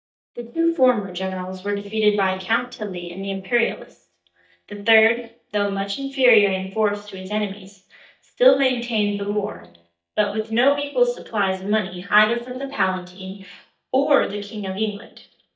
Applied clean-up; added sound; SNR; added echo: neural mask model DeepFilterNet 3.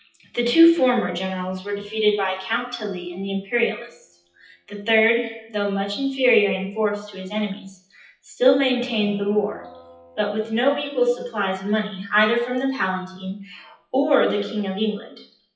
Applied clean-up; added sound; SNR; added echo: classical method WPE with log-MMSE.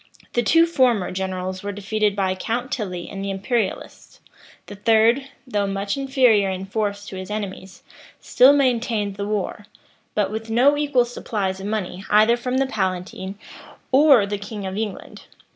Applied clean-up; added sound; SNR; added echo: none; none; none; none.